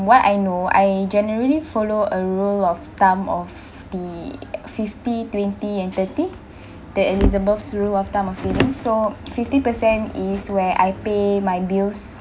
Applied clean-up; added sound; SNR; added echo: none; Tambourine; 17 dB; none.